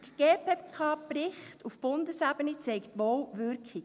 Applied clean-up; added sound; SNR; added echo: none; none; none; none.